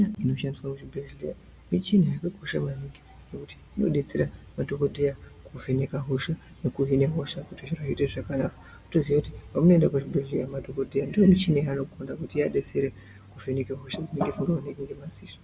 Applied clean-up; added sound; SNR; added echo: none; none; none; none.